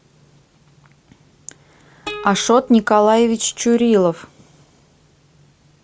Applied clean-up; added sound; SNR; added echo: none; Plucked string instrument; 17 dB; none.